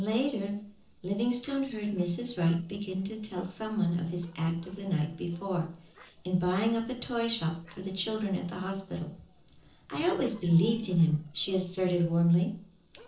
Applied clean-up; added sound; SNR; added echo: neural separator model SepFormer DNS4.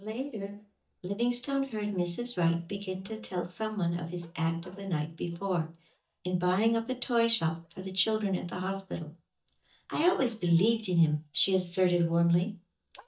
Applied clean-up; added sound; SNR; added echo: neural mask model DeepFilterNet 3.